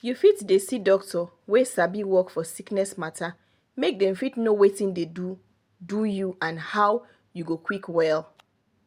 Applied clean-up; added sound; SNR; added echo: none; none; none; none.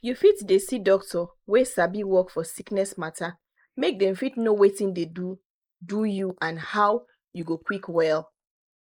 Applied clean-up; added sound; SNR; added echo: neural mask model Resemble Enhance denoiser.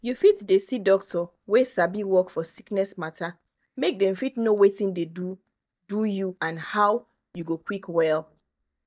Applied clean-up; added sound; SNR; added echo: neural mask model DeepFilterNet 3.